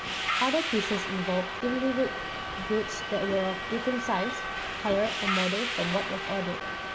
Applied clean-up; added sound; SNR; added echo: none; Subway, metro, underground; 2 dB; none.